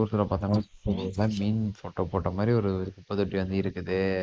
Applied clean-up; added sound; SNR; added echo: neural mask model Resemble Enhance denoiser.